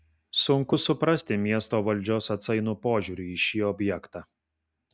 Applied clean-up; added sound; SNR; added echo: none; none; none; none.